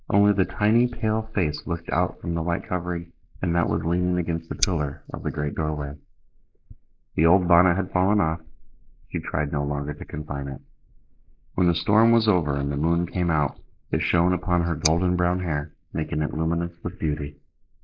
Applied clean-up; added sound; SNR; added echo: neural mask model Resemble Enhance denoiser.